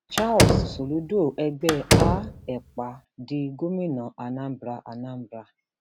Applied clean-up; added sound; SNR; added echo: none; Slam; -4 dB; none.